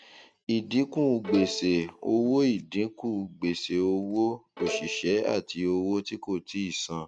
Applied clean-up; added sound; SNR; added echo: none; Bowed string instrument; 10 dB; none.